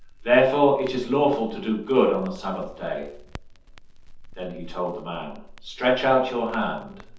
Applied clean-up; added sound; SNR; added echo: none; Crackle; 18 dB; reverberation time 0.6 s.